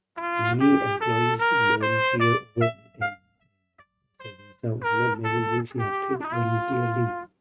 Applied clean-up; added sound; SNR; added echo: neural mask model RNNoise.